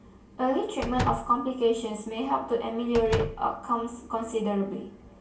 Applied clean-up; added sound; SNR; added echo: none; Slam; 9 dB; reverberation time 0.3 s.